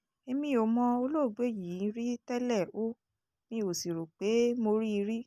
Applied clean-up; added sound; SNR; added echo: none; none; none; none.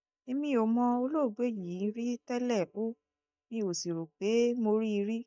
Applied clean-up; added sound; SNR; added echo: neural mask model DeepFilterNet 3.